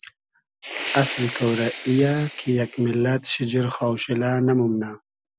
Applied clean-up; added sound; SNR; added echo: none; Fire; 10 dB; none.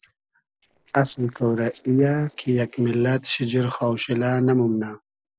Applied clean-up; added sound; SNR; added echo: neural separator model SepFormer DNS4.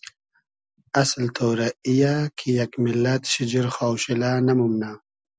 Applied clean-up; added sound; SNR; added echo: none; none; none; none.